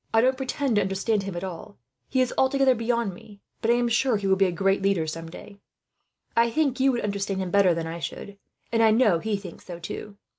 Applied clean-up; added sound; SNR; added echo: none; none; none; none.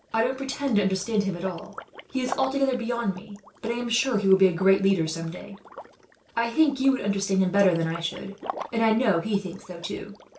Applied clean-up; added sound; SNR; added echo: none; Liquid; 16 dB; reverberation time 0.3 s.